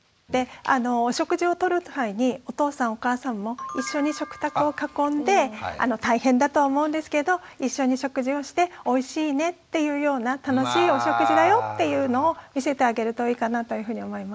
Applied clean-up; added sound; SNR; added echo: none; none; none; none.